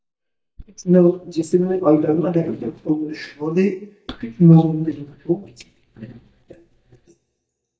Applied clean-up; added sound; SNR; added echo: neural mask model DeepFilterNet 3.